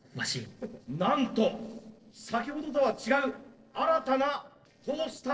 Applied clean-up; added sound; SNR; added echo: neural separator model SepFormer DNS4.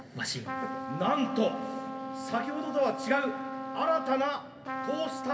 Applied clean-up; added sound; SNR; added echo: none; Trumpet; 6 dB; reverberation time 0.3 s.